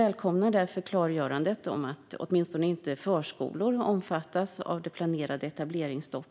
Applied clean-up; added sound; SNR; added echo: none; none; none; none.